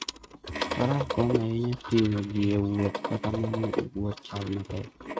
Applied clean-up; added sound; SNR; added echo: neural mask model RNNoise.